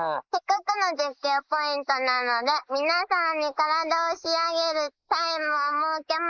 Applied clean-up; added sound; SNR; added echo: neural mask model Resemble Enhance denoiser.